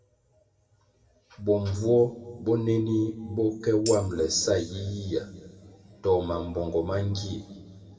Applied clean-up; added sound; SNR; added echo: none; Tambourine; 14 dB; reverberation time 1.8 s.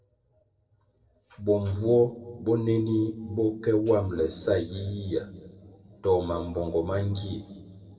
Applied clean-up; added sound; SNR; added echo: neural separator model SepFormer DNS4.